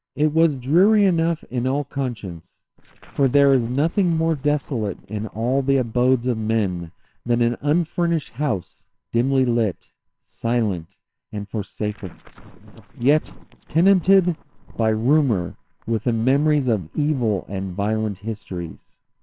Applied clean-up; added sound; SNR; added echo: neural separator model SepFormer WHAMR!.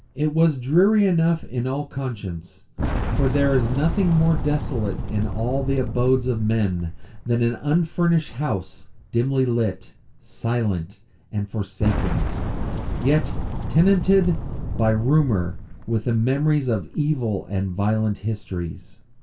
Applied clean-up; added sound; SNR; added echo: none; Boom; 7 dB; reverberation time 0.2 s.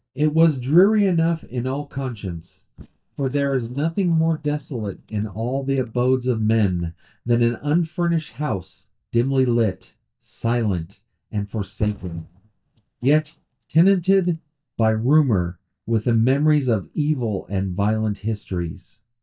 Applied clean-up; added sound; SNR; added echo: neural mask model DeepFilterNet 3.